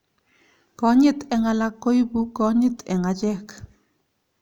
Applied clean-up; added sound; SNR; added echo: none; none; none; none.